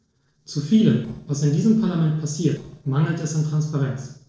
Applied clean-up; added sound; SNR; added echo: neural separator model SepFormer DNS4.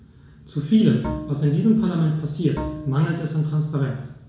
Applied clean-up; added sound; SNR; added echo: none; Bowed string instrument; 13 dB; reverberation time 0.7 s.